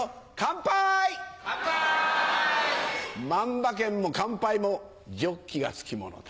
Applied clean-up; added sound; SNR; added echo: none; none; none; none.